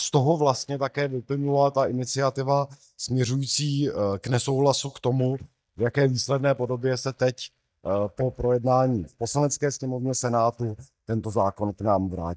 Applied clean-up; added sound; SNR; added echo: neural mask model DeepFilterNet 3.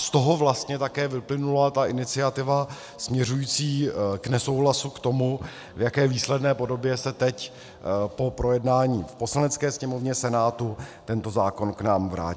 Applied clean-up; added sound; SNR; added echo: none; none; none; none.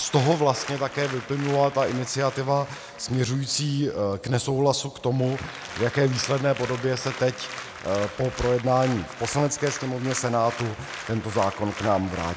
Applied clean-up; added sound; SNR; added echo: none; Applause; 13 dB; none.